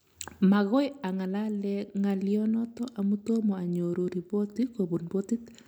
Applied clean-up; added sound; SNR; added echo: none; none; none; none.